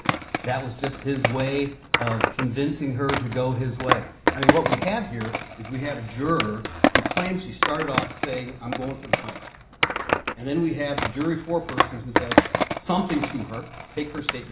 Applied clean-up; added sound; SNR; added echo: none; Skateboard; -1 dB; none.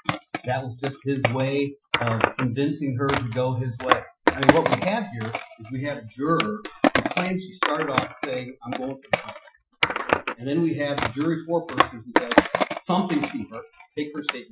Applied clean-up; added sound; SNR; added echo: classical method Wiener filter.